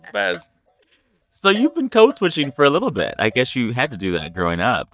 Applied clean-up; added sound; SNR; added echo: neural mask model DeepFilterNet 3.